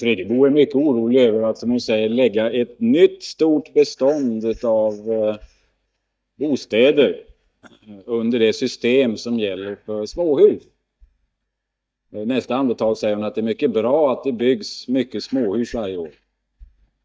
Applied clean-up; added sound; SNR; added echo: neural mask model DeepFilterNet 3.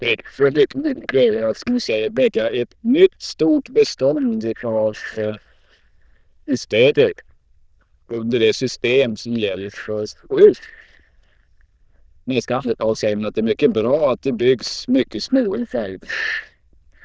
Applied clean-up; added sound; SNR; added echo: neural diffusion model UNIVERSE++.